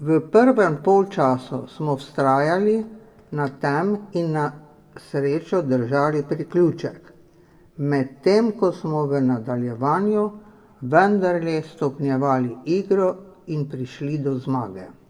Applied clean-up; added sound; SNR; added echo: none; none; none; reverberation time 0.9 s.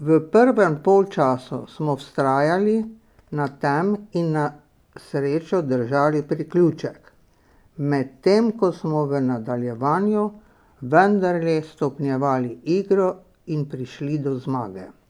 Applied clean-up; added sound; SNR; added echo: none; none; none; none.